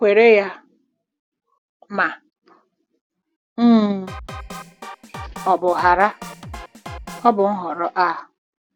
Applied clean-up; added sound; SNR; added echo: none; Drum kit; 15 dB; none.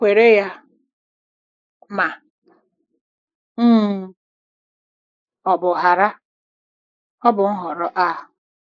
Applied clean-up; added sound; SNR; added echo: neural mask model Resemble Enhance denoiser.